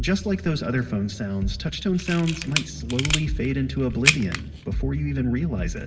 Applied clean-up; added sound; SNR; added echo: none; Camera; 4 dB; reverberation time 1.8 s.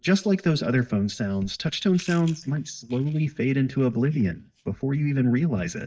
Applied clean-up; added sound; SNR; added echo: neural mask model DeepFilterNet 3.